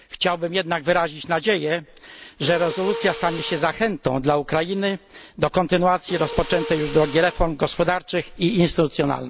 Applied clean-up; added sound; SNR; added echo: none; Mechanisms; 13 dB; none.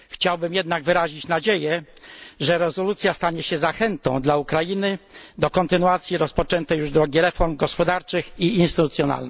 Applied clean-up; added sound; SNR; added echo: none; none; none; none.